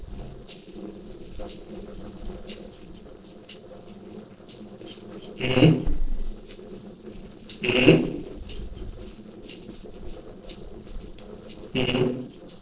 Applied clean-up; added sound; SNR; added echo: neural separator model SepFormer DNS4.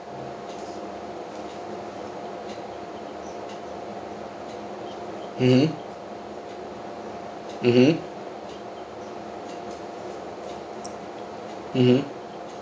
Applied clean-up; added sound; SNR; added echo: none; none; none; none.